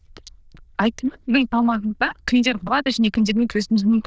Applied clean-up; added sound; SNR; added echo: neural diffusion model UNIVERSE++.